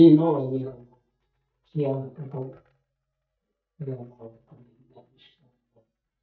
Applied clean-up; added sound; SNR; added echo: neural mask model DeepFilterNet 3.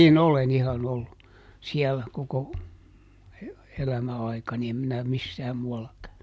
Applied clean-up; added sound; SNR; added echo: none; none; none; none.